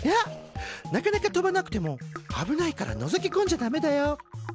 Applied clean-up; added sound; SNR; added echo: none; none; none; none.